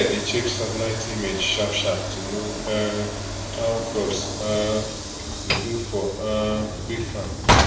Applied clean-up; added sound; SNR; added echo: none; Sliding door / Train; 0 dB; reverberation time 0.6 s.